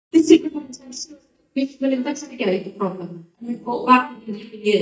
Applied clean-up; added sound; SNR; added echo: neural mask model DeepFilterNet 3.